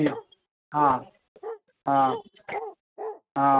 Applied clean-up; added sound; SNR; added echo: neural mask model RNNoise.